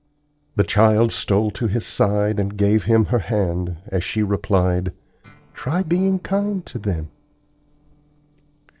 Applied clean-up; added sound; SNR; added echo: neural separator model SepFormer DNS4.